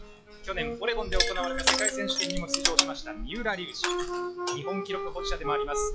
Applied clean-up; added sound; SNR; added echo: classical method log-MMSE.